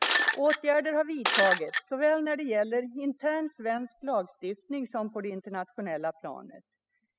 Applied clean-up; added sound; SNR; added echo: classical method spectral subtraction.